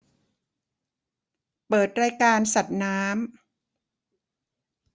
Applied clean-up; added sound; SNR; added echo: none; none; none; none.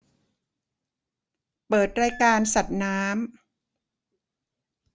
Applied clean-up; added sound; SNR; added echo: none; Squeak / Screech; 13 dB; none.